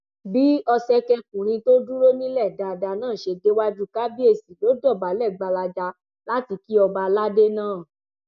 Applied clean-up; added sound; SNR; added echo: none; none; none; none.